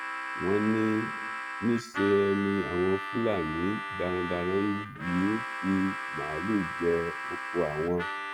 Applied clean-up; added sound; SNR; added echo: none; Harmonica; 6 dB; none.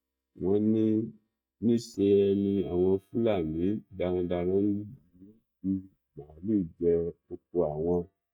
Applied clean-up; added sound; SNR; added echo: neural mask model DeepFilterNet 3.